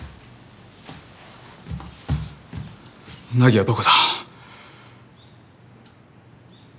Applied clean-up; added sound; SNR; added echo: none; none; none; none.